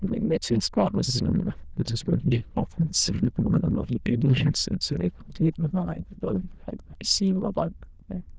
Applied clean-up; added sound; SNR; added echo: neural diffusion model UNIVERSE++.